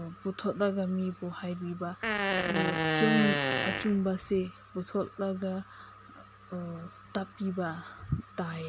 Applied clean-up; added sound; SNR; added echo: none; Fart; -3 dB; none.